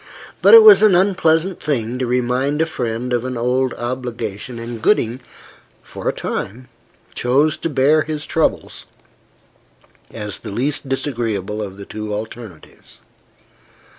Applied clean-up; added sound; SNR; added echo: none; none; none; none.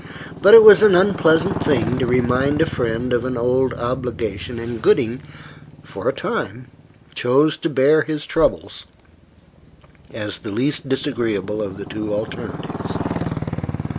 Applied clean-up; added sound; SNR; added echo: none; Motorcycle; 10 dB; none.